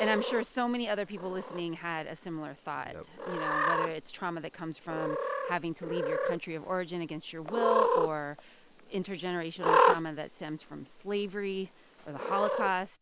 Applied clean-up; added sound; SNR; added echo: none; Cat; -2 dB; none.